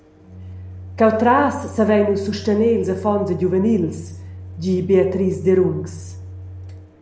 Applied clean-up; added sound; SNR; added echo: none; Microwave oven; 15 dB; none.